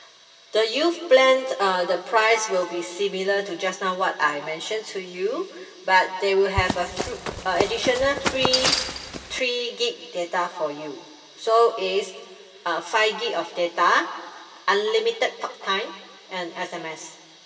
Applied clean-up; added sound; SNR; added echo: none; Run; 3 dB; reverberation time 1.9 s.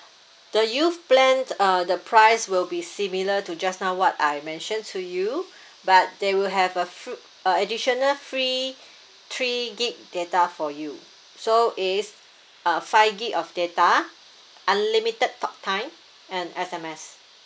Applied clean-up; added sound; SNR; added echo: none; none; none; none.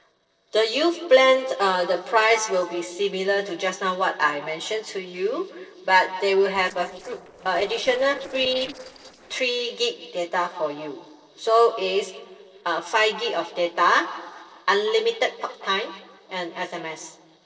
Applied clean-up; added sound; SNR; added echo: neural separator model SepFormer DNS4.